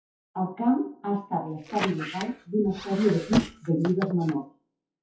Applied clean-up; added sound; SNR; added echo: classical method WPE with log-MMSE.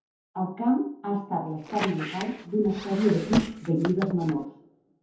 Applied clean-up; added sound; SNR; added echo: none; Squeak; 9 dB; reverberation time 0.5 s.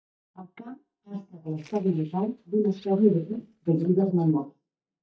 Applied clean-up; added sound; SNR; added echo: neural mask model DeepFilterNet 3.